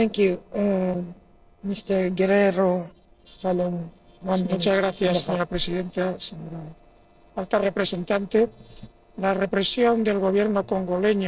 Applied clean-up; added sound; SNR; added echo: neural separator model SepFormer DNS4.